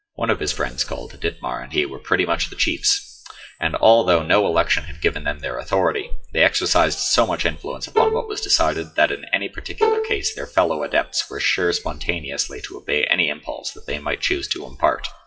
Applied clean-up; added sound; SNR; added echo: classical method WPE with log-MMSE.